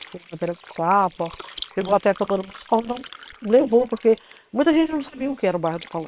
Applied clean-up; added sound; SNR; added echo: neural separator model SepFormer WHAM!.